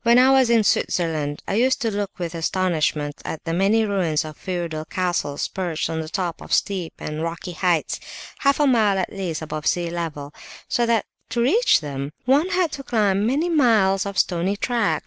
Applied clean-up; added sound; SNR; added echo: none; none; none; none.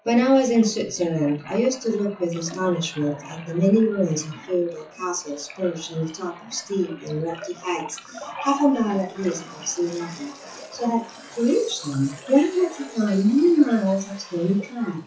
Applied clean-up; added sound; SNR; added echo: classical method WPE with log-MMSE.